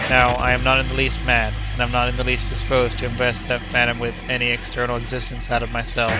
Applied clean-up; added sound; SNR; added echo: none; Engine starting / Car; 5 dB; none.